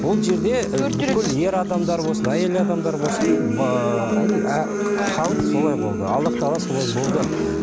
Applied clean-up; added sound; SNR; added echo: none; Acoustic guitar; 0 dB; none.